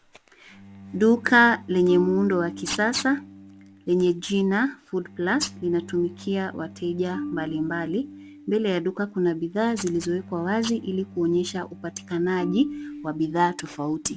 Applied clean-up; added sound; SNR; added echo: none; Marimba, xylophone + Bowed string instrument; 15 dB; none.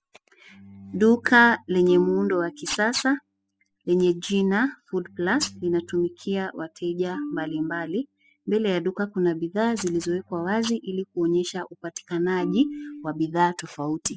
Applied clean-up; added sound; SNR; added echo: classical method spectral subtraction.